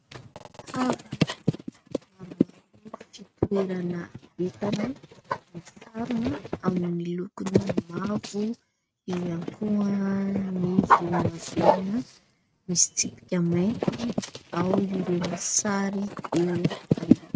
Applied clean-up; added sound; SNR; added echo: neural mask model RNNoise.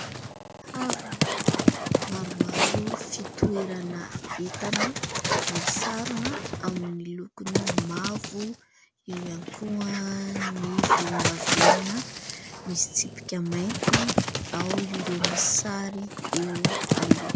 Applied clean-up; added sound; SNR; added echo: none; Dog; -4 dB; none.